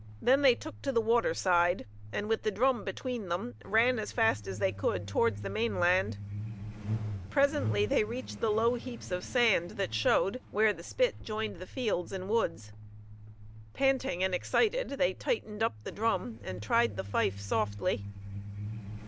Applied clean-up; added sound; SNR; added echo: none; Truck; 10 dB; none.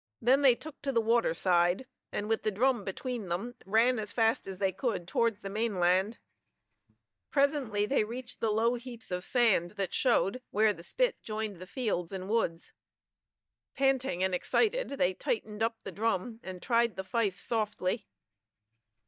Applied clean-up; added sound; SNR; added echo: neural mask model DeepFilterNet 3.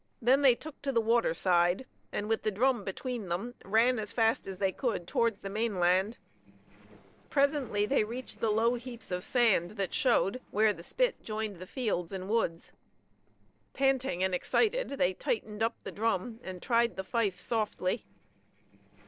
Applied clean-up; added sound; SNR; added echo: neural separator model SepFormer DNS4.